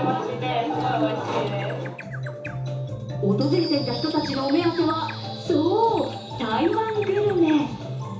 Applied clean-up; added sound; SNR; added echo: none; Bird; 20 dB; reverberation time 1.2 s.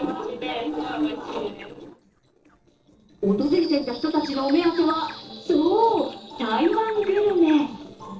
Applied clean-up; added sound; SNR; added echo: neural separator model SepFormer DNS4.